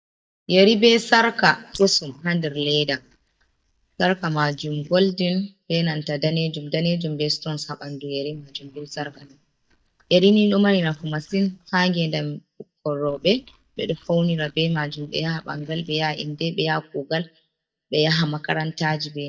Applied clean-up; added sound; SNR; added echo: neural mask model DeepFilterNet 3.